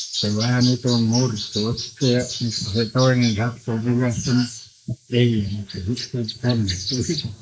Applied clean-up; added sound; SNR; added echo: neural mask model Resemble Enhance denoiser.